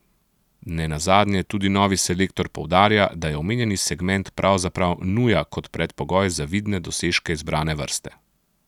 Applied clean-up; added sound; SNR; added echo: none; none; none; none.